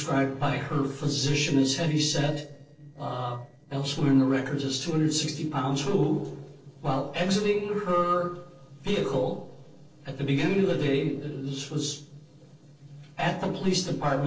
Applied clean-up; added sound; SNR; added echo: neural separator model SepFormer DNS4.